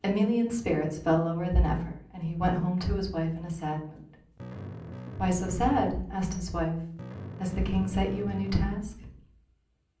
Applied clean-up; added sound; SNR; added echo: none; Bass guitar; 10 dB; reverberation time 0.6 s.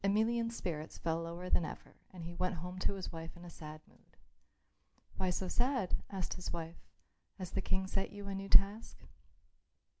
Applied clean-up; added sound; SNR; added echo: none; none; none; none.